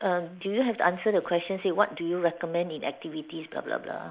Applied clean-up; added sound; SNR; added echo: neural mask model Resemble Enhance denoiser.